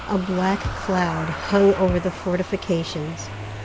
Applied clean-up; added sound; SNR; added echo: none; Engine starting / Motor vehicle (road) + Bass drum; 9 dB; none.